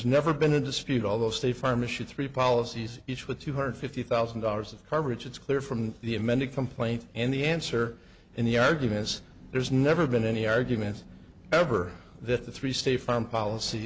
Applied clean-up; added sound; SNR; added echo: none; none; none; none.